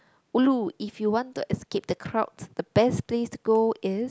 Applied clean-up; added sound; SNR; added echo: none; none; none; none.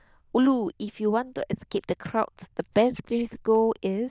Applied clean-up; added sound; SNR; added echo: neural diffusion model UNIVERSE++.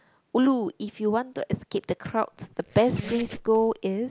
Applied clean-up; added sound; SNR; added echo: none; Squeak; 16 dB; none.